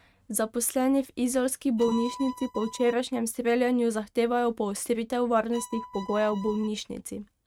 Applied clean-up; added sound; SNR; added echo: neural mask model RNNoise.